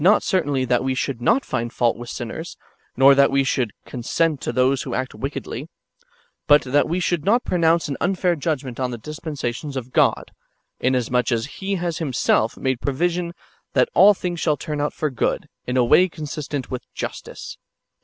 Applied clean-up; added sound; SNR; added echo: none; none; none; none.